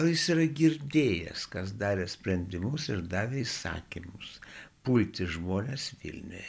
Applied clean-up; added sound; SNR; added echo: none; none; none; none.